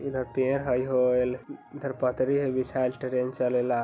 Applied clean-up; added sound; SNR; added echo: none; none; none; none.